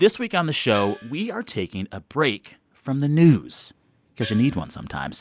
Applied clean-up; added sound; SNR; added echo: none; Gong; 17 dB; none.